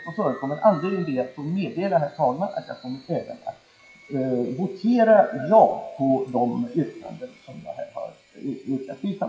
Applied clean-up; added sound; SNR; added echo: classical method WPE with log-MMSE.